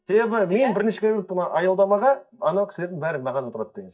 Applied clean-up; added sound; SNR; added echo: neural mask model DeepFilterNet 3.